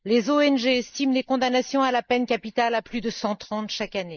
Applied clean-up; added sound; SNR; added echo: neural mask model Resemble Enhance denoiser.